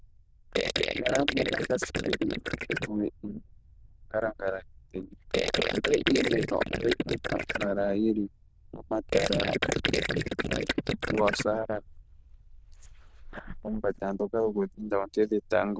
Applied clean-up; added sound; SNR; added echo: neural diffusion model UNIVERSE++.